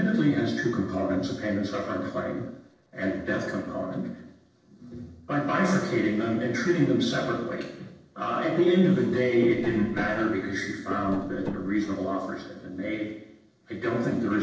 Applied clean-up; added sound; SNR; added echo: neural separator model SepFormer DNS4.